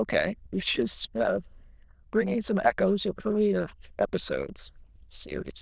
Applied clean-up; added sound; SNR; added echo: neural diffusion model UNIVERSE++.